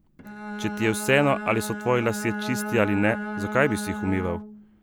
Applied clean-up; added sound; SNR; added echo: none; Bowed string instrument; 7 dB; none.